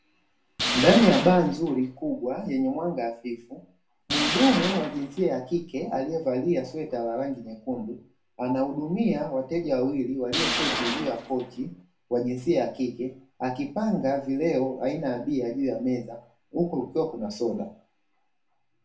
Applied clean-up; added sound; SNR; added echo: none; Tools; 3 dB; reverberation time 0.3 s.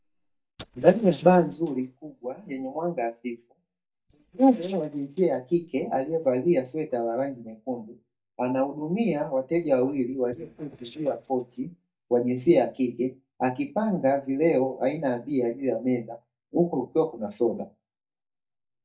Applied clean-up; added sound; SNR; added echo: neural mask model DeepFilterNet 3.